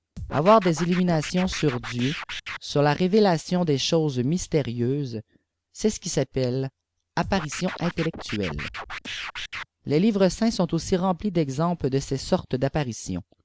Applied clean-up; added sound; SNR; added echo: none; Scratching (performance technique); 10 dB; none.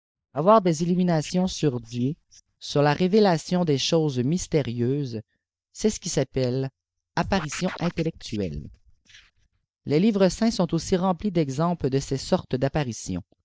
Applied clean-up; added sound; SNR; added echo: neural mask model DeepFilterNet 3.